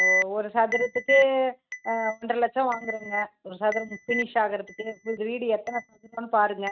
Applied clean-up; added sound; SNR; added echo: neural mask model RNNoise.